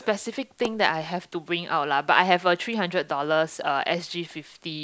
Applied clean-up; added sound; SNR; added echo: none; none; none; none.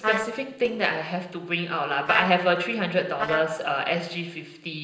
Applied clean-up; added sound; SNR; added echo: neural separator model SepFormer DNS4.